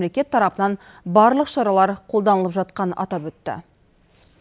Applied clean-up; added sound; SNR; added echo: none; none; none; none.